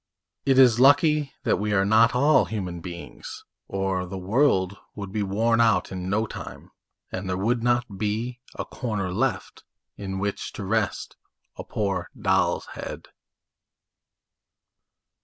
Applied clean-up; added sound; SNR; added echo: none; none; none; none.